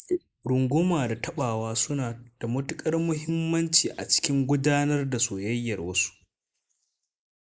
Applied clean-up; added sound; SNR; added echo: neural mask model Resemble Enhance denoiser.